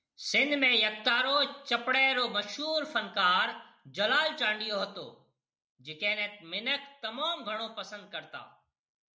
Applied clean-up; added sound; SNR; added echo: none; none; none; none.